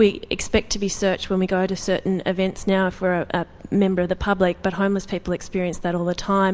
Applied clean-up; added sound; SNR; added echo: none; none; none; none.